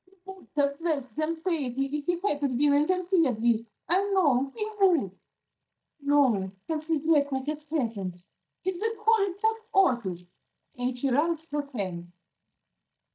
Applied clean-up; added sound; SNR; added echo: neural mask model DeepFilterNet 3.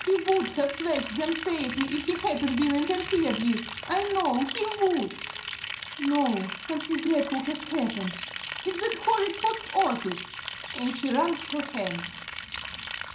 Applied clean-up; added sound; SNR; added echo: none; Liquid; 8 dB; reverberation time 0.5 s.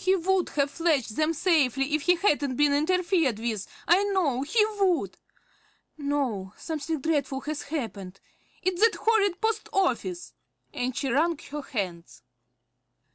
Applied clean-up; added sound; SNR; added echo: none; none; none; none.